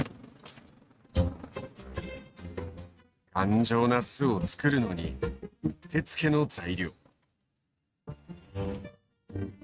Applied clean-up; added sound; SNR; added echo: neural mask model RNNoise.